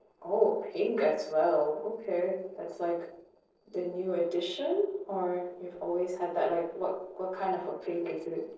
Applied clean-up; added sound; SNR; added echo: neural separator model SepFormer DNS4.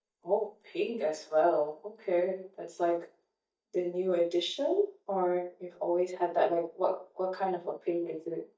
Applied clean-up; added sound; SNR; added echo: neural mask model DeepFilterNet 3.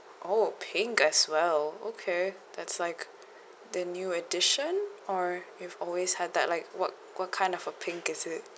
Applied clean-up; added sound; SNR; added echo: none; none; none; none.